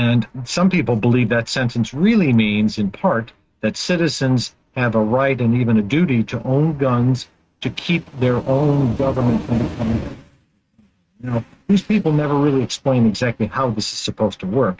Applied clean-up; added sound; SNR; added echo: neural mask model RNNoise.